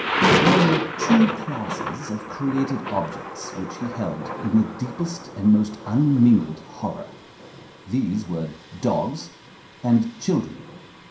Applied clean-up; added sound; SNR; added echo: none; Thunder; 4 dB; reverberation time 0.5 s.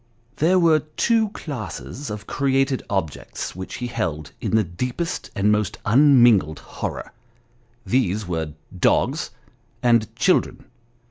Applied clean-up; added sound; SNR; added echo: none; none; none; none.